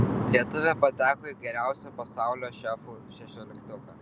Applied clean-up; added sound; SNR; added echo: none; none; none; none.